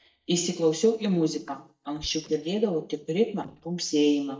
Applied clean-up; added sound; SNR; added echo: neural mask model DeepFilterNet 3.